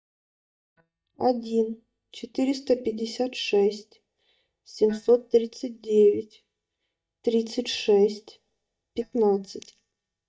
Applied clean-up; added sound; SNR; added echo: neural mask model DeepFilterNet 3.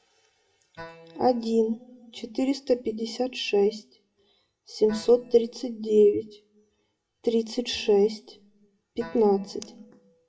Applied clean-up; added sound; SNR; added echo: classical method WPE with log-MMSE.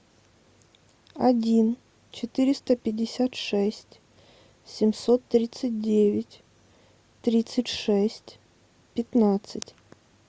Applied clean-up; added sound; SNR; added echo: none; none; none; none.